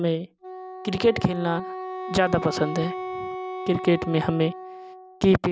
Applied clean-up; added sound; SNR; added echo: none; Wind instrument, woodwind instrument; 10 dB; none.